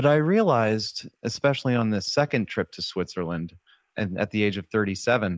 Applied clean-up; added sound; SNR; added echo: neural mask model Resemble Enhance denoiser.